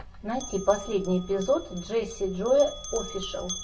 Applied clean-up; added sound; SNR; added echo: none; Bell; 14 dB; reverberation time 0.1 s.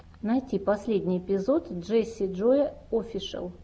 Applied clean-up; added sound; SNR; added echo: none; none; none; none.